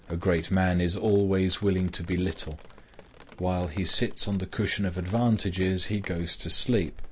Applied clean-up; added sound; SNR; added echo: none; Drip; 18 dB; none.